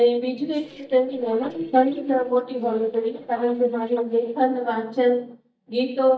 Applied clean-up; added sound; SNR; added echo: neural mask model DeepFilterNet 3.